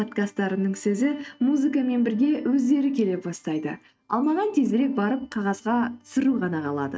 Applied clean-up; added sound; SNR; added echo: neural mask model RNNoise.